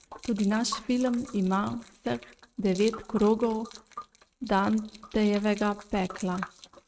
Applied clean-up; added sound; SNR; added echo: neural mask model RNNoise.